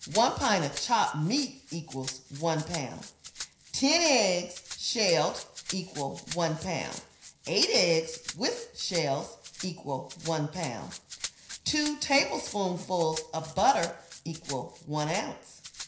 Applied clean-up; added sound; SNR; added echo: none; Rattle (instrument); 14 dB; reverberation time 0.5 s.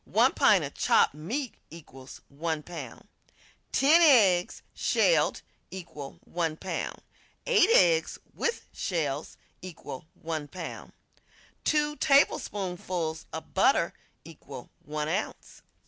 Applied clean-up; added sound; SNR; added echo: none; none; none; none.